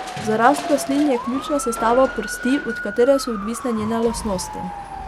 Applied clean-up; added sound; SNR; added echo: none; Motor vehicle (road) / Siren + Crushing; 9 dB; none.